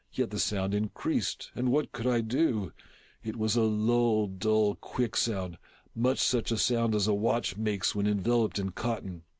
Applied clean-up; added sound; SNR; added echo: none; none; none; none.